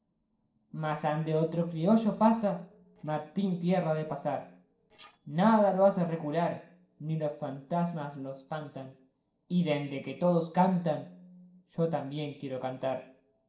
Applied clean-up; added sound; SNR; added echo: neural separator model SepFormer DNS4.